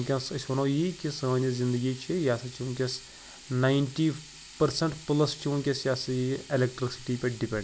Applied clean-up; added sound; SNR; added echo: none; Sink (filling or washing); 19 dB; none.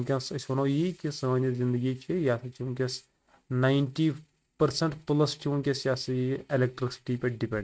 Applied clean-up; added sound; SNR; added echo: neural mask model RNNoise.